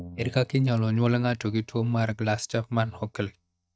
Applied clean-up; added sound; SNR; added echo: neural mask model DeepFilterNet 3.